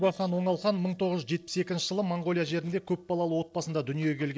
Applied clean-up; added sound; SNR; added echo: neural separator model SepFormer DNS4.